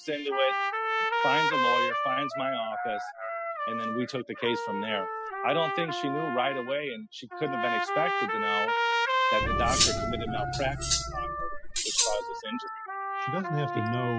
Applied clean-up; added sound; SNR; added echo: classical method spectral subtraction.